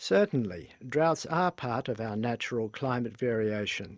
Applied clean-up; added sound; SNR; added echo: none; none; none; none.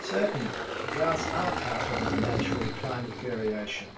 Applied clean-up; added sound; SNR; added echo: none; Engine; 0 dB; reverberation time 0.2 s.